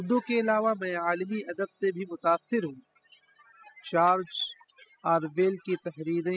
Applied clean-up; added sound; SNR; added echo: classical method spectral subtraction.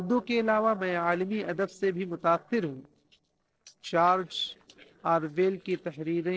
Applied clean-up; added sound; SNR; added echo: neural separator model SepFormer DNS4.